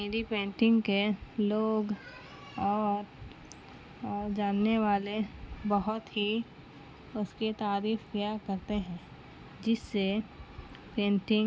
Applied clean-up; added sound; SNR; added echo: none; none; none; none.